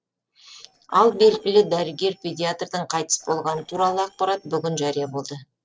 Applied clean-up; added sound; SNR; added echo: neural separator model SepFormer DNS4.